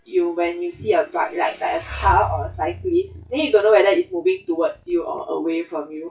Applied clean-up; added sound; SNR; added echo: classical method WPE with log-MMSE.